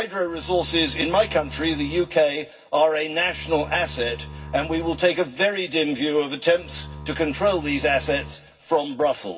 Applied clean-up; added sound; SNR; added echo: none; Bowed string instrument; 14 dB; reverberation time 0.4 s.